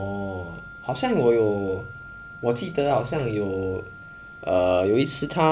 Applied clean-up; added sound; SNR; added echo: none; Wind instrument, woodwind instrument; 18 dB; none.